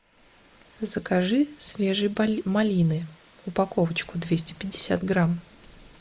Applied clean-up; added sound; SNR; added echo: neural mask model Resemble Enhance denoiser.